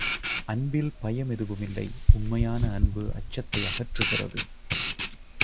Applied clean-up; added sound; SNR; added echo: none; Camera; -5 dB; none.